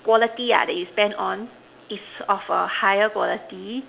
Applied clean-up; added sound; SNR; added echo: none; none; none; none.